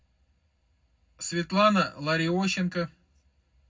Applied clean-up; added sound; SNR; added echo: none; none; none; reverberation time 0.3 s.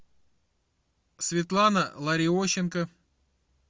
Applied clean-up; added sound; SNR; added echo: none; none; none; none.